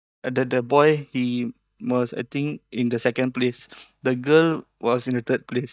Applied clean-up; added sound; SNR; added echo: neural mask model DeepFilterNet 3.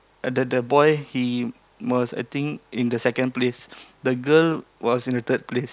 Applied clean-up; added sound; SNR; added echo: none; none; none; none.